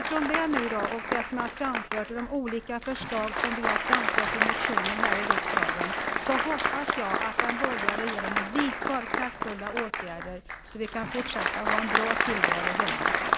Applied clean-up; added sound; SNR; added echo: none; Applause; -4 dB; none.